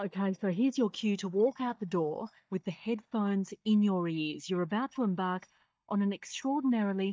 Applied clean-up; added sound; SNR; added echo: neural mask model DeepFilterNet 3.